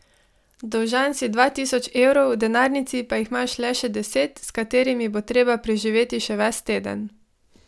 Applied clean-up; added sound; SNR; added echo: none; none; none; none.